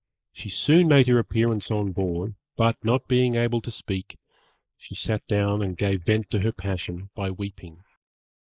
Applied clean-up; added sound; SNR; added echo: neural mask model Resemble Enhance denoiser.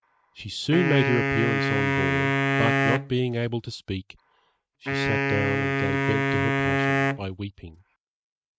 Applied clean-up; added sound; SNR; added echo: neural mask model RNNoise.